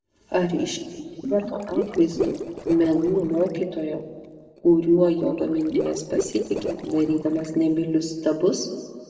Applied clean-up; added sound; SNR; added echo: neural separator model SepFormer DNS4.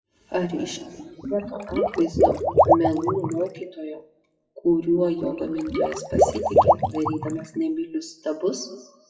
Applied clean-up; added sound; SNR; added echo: classical method WPE with log-MMSE.